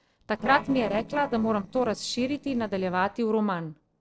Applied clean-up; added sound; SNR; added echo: neural separator model SepFormer DNS4.